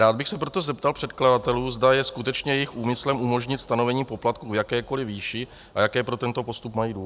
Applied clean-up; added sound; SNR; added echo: none; none; none; none.